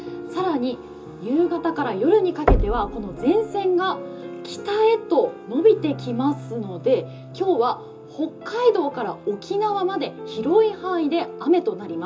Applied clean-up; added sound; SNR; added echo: none; Knock; 4 dB; reverberation time 0.2 s.